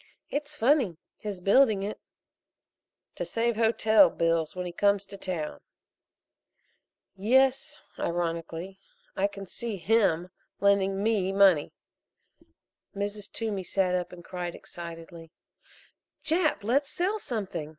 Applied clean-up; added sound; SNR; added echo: none; none; none; none.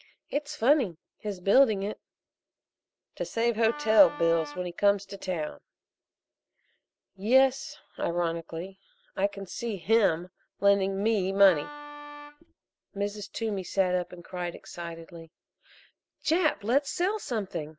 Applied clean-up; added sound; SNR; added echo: none; Wind instrument, woodwind instrument; 13 dB; none.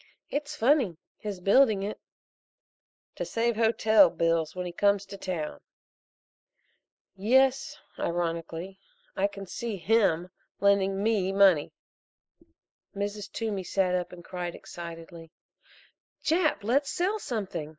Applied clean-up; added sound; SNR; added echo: neural mask model Resemble Enhance denoiser.